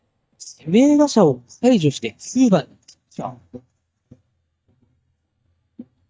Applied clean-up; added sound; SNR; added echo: neural mask model DeepFilterNet 3.